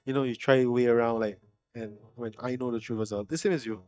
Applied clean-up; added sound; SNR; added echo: neural mask model DeepFilterNet 3.